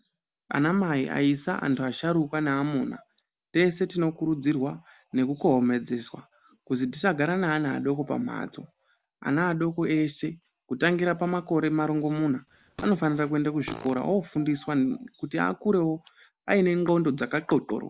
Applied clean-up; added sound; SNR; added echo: none; Fart; 17 dB; none.